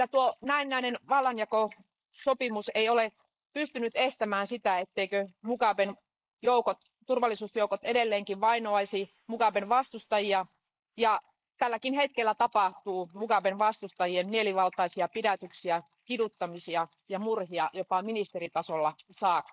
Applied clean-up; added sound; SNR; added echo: neural mask model Resemble Enhance denoiser.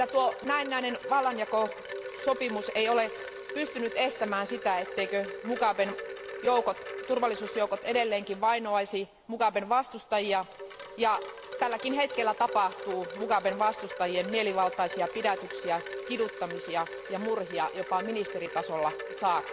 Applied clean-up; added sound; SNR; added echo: none; Wind chime; 10 dB; none.